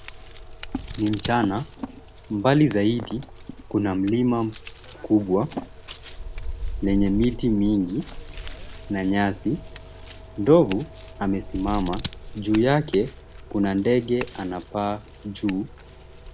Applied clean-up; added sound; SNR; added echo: none; Scissors + Scissors; 11 dB; none.